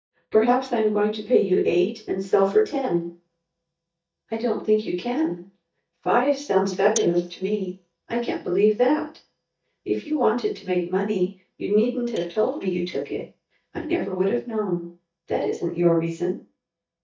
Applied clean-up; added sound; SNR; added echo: neural mask model DeepFilterNet 3.